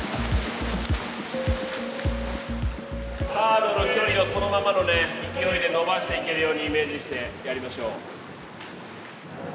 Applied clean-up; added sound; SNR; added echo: none; Piano; 14 dB; none.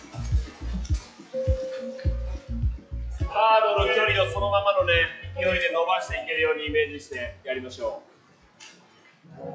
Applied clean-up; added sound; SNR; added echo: classical method log-MMSE.